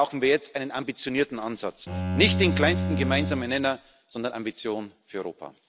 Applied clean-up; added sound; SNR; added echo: none; Bowed string instrument; 2 dB; none.